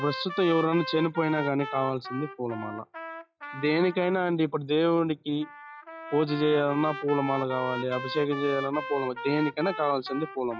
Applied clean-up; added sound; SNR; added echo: classical method log-MMSE.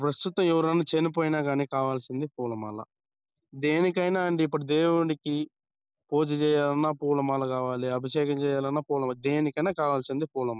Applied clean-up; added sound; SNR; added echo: none; none; none; none.